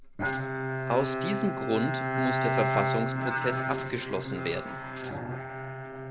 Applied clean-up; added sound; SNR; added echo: none; Bowed string instrument + Tambourine; -2 dB; none.